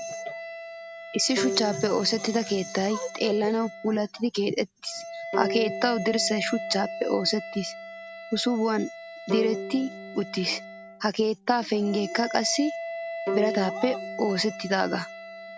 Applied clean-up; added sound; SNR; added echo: none; Wind instrument, woodwind instrument + Bowed string instrument; 8 dB; none.